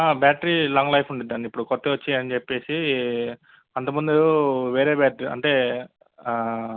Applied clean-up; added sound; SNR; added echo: none; none; none; none.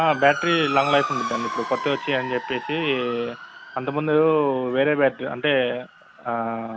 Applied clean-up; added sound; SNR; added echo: none; Motor vehicle (road) / Siren; 10 dB; none.